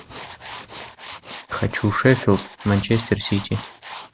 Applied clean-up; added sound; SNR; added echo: none; Tools; 13 dB; none.